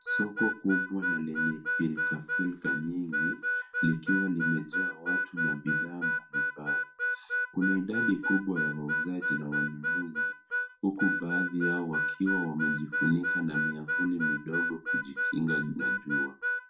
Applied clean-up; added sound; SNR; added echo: none; Harmonica; -1 dB; reverberation time 0.3 s.